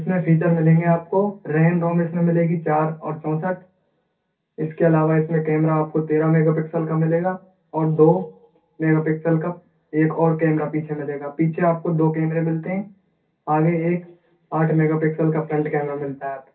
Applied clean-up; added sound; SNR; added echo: none; none; none; reverberation time 0.3 s.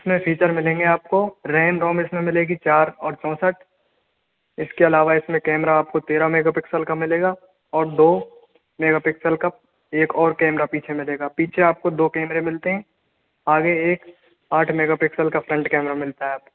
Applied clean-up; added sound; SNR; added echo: none; none; none; none.